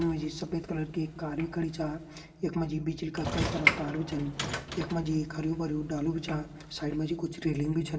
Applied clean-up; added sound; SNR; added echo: none; Sliding door / Train; 6 dB; reverberation time 2.0 s.